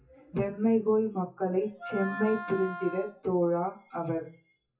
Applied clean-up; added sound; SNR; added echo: classical method WPE with log-MMSE.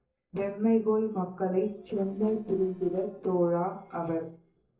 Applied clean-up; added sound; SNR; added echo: neural separator model SepFormer DNS4.